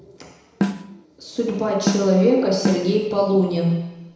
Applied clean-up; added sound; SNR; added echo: none; Snare drum; 3 dB; reverberation time 1.0 s.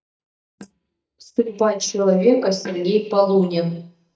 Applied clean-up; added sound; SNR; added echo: neural mask model DeepFilterNet 3.